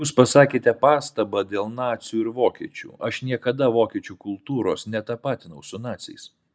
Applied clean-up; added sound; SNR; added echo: none; none; none; none.